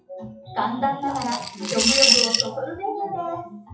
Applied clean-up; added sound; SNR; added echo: classical method WPE with log-MMSE.